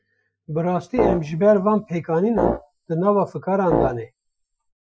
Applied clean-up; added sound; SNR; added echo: classical method Wiener filter.